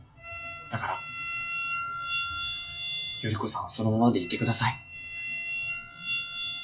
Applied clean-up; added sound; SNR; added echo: classical method WPE with log-MMSE.